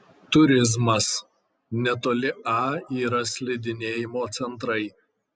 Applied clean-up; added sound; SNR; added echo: none; none; none; none.